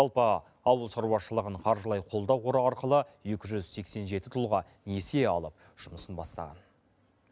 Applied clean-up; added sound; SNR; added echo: none; none; none; none.